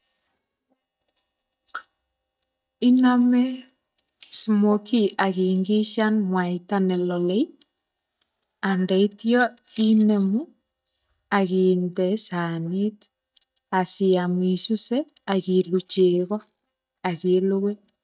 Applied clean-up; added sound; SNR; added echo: neural mask model DeepFilterNet 3.